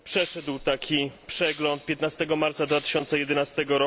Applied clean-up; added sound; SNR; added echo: none; Shatter; 14 dB; none.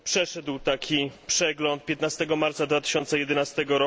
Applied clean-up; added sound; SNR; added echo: none; none; none; none.